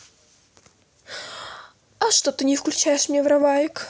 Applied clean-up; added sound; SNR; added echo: none; none; none; none.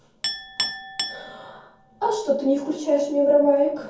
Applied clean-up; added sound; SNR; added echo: none; Chink, clink; 12 dB; reverberation time 0.6 s.